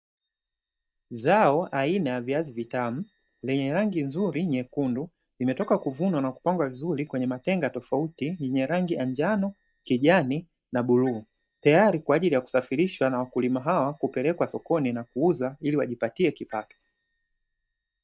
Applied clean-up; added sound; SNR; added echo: neural mask model DeepFilterNet 3.